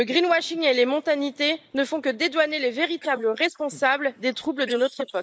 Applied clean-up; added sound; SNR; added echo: neural mask model Resemble Enhance denoiser.